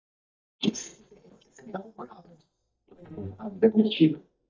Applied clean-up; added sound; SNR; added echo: neural mask model DeepFilterNet 3.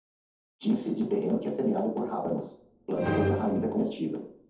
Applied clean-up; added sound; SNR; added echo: none; Musical instrument; 4 dB; reverberation time 0.6 s.